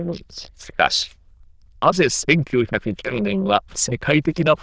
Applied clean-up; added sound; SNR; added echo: neural diffusion model UNIVERSE++.